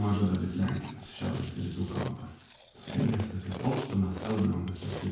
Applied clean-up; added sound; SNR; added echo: none; Chewing, mastication; 10 dB; reverberation time 0.6 s.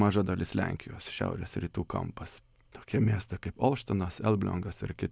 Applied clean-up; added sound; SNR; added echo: none; none; none; none.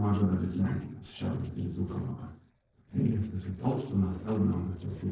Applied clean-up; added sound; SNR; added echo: neural separator model SepFormer DNS4.